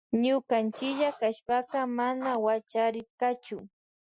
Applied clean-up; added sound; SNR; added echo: classical method Wiener filter.